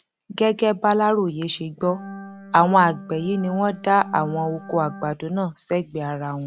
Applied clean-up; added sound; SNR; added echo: none; Organ; 15 dB; none.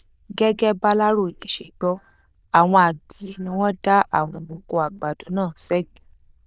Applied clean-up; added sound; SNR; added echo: neural diffusion model UNIVERSE++.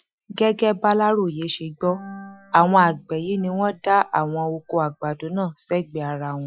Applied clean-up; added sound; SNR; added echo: classical method Wiener filter.